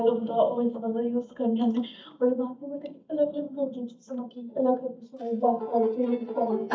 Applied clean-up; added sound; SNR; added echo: neural mask model DeepFilterNet 3.